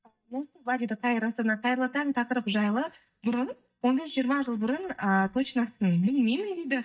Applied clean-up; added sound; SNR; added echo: neural mask model DeepFilterNet 3.